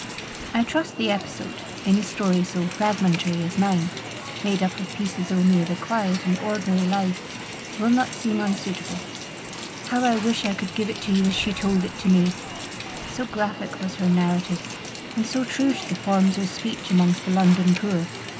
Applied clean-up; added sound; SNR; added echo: none; Alarm + Rain; 10 dB; none.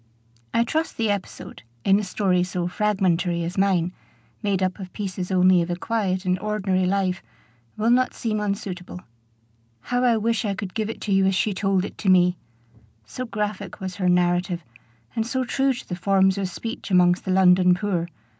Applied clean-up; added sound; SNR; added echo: none; none; none; none.